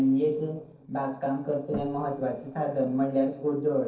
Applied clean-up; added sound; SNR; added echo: neural separator model SepFormer DNS4.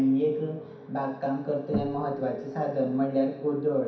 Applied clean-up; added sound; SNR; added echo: none; Acoustic guitar; 12 dB; reverberation time 0.6 s.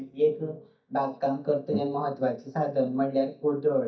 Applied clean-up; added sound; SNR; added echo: neural mask model DeepFilterNet 3.